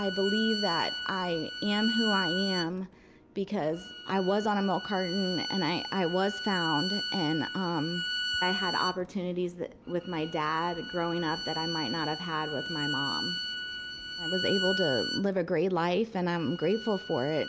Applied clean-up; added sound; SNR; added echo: none; Bowed string instrument; 5 dB; none.